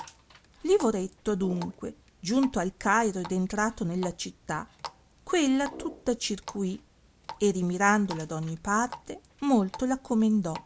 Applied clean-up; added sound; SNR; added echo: none; Water tap, faucet + Brass instrument; 18 dB; none.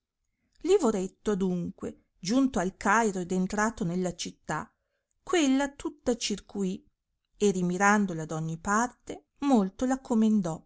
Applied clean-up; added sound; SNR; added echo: none; none; none; none.